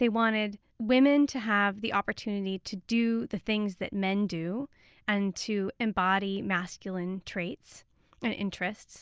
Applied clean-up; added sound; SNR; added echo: none; none; none; none.